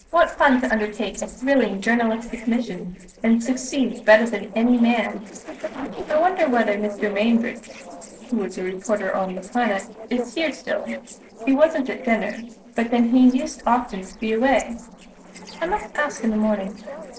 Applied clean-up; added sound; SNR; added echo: neural separator model SepFormer DNS4.